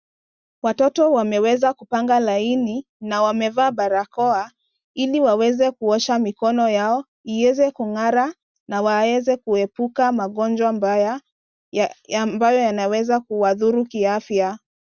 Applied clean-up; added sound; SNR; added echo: none; none; none; none.